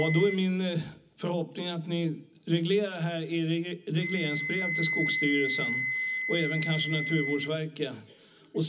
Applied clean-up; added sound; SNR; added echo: none; Wind instrument, woodwind instrument; 5 dB; reverberation time 0.4 s.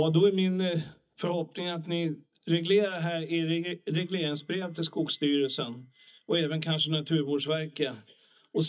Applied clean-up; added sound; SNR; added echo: neural mask model DeepFilterNet 3.